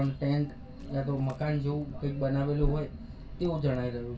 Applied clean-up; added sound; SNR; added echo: none; Liquid; 10 dB; reverberation time 0.2 s.